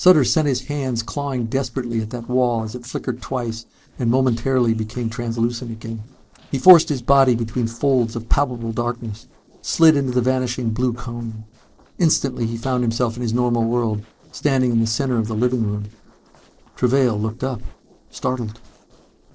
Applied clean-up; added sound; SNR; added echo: neural separator model SepFormer DNS4.